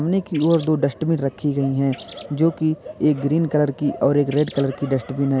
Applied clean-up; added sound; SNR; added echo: none; Bird; 12 dB; none.